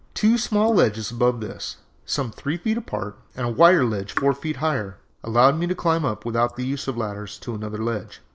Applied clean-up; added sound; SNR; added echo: neural mask model Resemble Enhance denoiser.